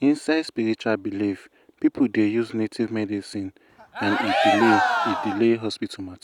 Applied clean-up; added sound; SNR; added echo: none; Cheering; -1 dB; none.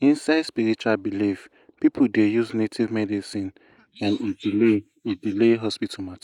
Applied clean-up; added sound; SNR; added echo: neural mask model Resemble Enhance denoiser.